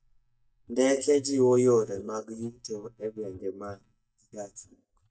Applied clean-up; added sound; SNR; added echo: neural mask model DeepFilterNet 3.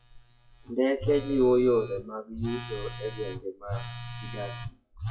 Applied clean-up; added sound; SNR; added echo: classical method WPE with log-MMSE.